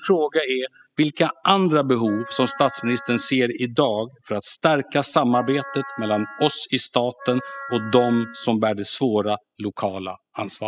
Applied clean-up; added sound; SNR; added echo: classical method spectral subtraction.